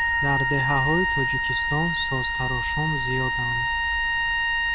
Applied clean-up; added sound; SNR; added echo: none; Wind instrument, woodwind instrument; -5 dB; none.